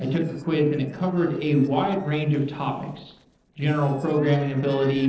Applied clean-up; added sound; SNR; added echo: neural separator model SepFormer DNS4.